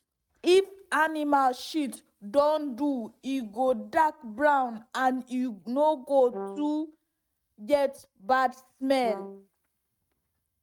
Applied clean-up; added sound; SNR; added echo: neural mask model RNNoise.